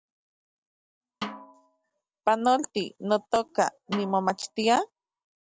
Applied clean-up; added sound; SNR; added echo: none; Snare drum; 13 dB; none.